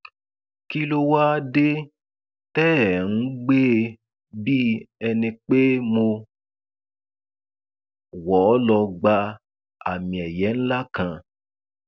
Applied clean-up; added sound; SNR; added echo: none; none; none; none.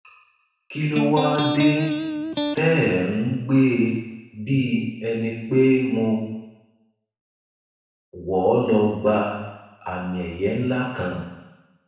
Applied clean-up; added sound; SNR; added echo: none; Electric guitar; 2 dB; reverberation time 1.0 s.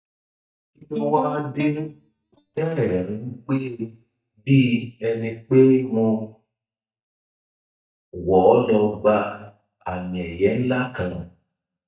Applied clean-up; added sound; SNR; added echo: neural mask model DeepFilterNet 3.